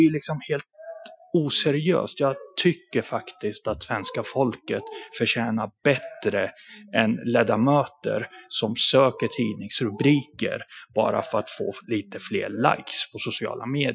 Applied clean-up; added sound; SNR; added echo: classical method Wiener filter.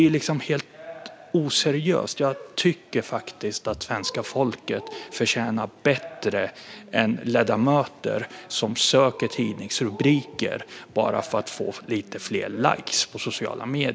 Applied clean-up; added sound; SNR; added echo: none; Cheering; 19 dB; none.